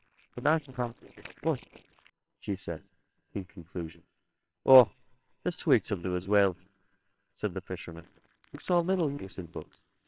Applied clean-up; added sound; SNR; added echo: neural separator model SepFormer WHAMR!.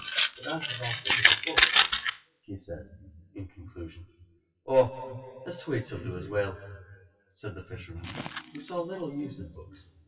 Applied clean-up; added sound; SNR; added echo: classical method WPE with log-MMSE.